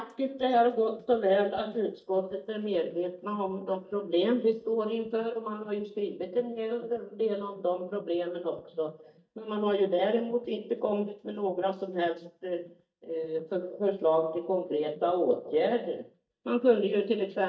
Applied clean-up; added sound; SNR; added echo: neural mask model DeepFilterNet 3.